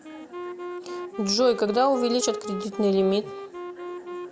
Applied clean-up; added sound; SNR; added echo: none; Wind instrument, woodwind instrument; 10 dB; none.